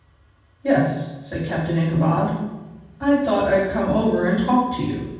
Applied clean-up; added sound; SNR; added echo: none; none; none; reverberation time 1.2 s.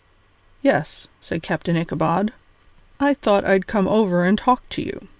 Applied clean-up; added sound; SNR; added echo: none; none; none; none.